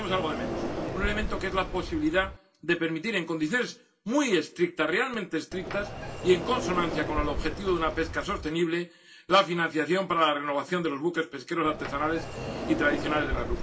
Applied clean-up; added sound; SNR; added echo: none; Sliding door; 8 dB; reverberation time 0.2 s.